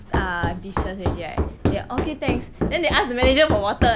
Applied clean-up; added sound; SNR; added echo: none; Run; 1 dB; none.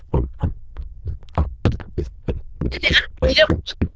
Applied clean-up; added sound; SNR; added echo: neural diffusion model UNIVERSE++.